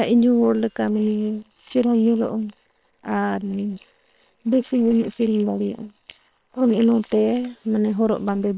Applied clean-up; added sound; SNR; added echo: neural separator model SepFormer WHAM!.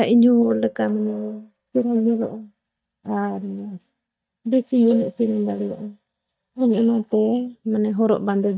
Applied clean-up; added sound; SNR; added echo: neural mask model DeepFilterNet 3.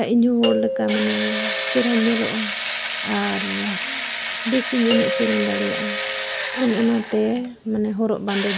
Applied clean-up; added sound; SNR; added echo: none; Engine / Drill + Doorbell; 4 dB; none.